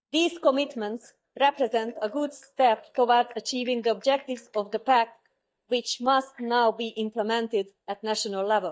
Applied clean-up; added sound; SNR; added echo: neural mask model DeepFilterNet 3.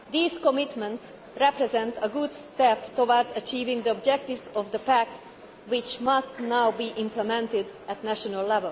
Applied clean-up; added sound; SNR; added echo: none; none; none; none.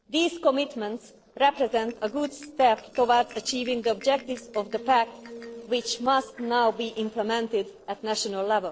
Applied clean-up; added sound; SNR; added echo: neural separator model SepFormer DNS4.